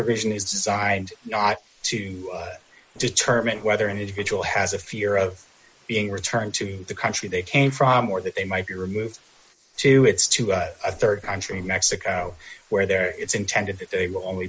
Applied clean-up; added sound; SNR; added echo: neural mask model Resemble Enhance denoiser.